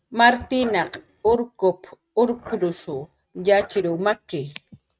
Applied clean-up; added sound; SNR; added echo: neural mask model RNNoise.